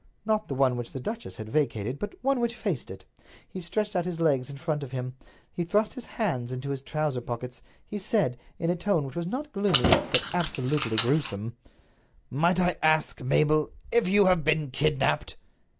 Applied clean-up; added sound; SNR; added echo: none; Keys jangling; 0 dB; none.